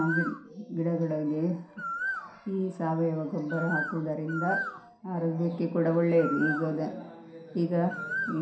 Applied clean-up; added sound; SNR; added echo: none; Bird; 8 dB; reverberation time 0.5 s.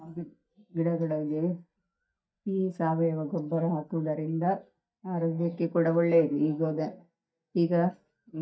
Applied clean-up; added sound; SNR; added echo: neural mask model DeepFilterNet 3.